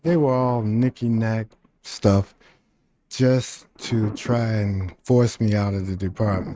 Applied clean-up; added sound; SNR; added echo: neural mask model RNNoise.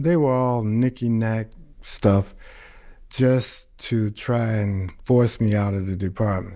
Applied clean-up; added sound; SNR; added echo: none; none; none; none.